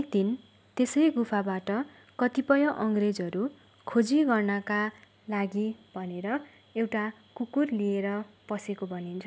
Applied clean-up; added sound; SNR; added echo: none; none; none; none.